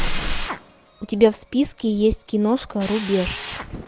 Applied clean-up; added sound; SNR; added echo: none; Explosion + Drill; 6 dB; none.